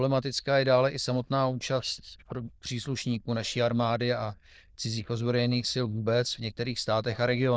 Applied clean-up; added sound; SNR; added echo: neural diffusion model UNIVERSE++.